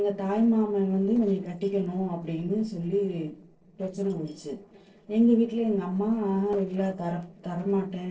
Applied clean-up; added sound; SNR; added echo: neural separator model SepFormer DNS4.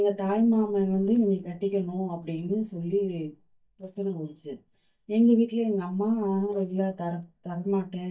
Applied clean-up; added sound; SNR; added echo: neural mask model DeepFilterNet 3.